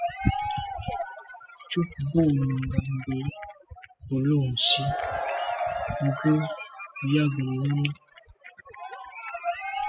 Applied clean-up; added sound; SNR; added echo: classical method spectral subtraction.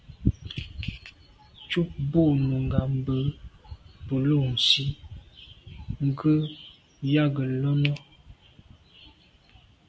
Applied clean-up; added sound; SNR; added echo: none; none; none; none.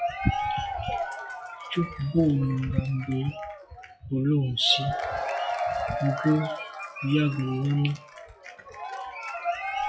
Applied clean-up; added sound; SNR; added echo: classical method log-MMSE.